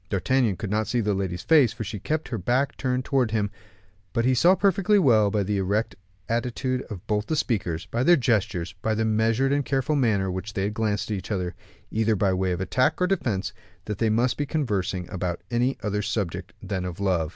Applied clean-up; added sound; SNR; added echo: none; none; none; none.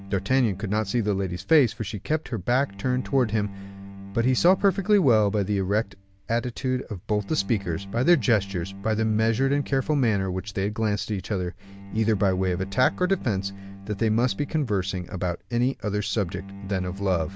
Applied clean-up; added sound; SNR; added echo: none; Bowed string instrument; 16 dB; none.